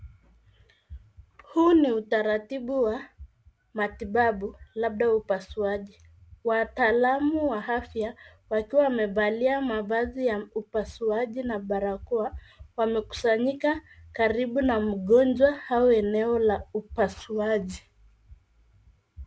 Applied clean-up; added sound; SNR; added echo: none; none; none; none.